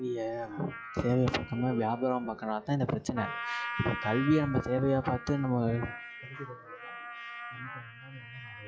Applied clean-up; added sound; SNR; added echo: classical method log-MMSE.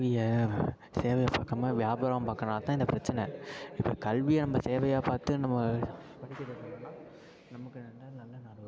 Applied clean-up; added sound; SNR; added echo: none; none; none; none.